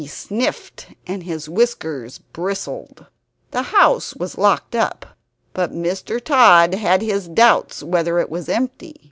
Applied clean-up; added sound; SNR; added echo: none; none; none; none.